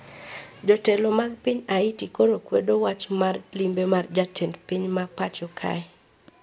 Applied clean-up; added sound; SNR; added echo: none; none; none; none.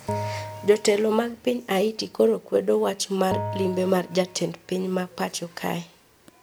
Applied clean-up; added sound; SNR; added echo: none; Bell; 11 dB; none.